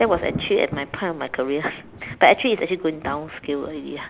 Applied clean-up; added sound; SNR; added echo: none; Thunder; 15 dB; none.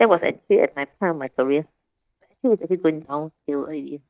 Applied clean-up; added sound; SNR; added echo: neural mask model DeepFilterNet 3.